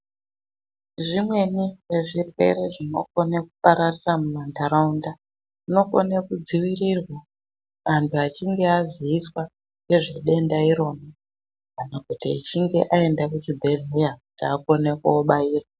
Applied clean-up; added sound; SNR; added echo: none; none; none; none.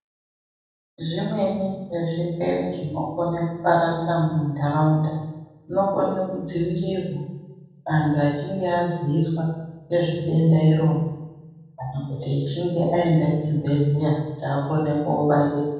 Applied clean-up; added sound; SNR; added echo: none; none; none; reverberation time 1.1 s.